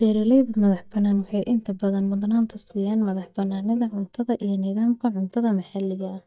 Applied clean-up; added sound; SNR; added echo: neural mask model DeepFilterNet 3.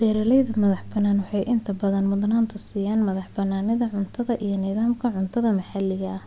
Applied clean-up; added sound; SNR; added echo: none; none; none; none.